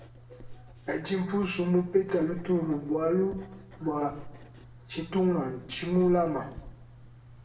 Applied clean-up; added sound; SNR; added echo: none; Writing; 17 dB; reverberation time 0.7 s.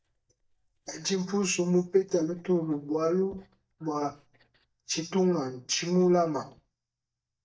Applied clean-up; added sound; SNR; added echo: neural mask model DeepFilterNet 3.